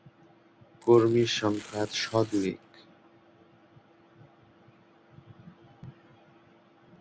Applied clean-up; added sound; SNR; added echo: none; Tearing; 18 dB; none.